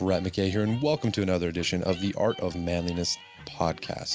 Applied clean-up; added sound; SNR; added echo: none; none; none; none.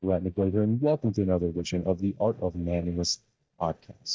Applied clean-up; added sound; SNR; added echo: neural mask model DeepFilterNet 3.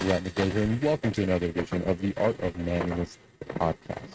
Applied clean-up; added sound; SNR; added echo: neural mask model RNNoise.